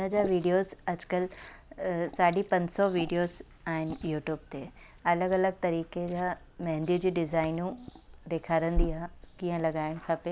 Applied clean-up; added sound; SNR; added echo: none; Liquid; 10 dB; none.